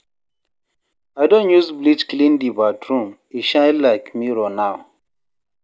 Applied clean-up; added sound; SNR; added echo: none; none; none; none.